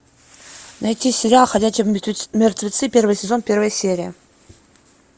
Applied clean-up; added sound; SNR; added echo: none; none; none; none.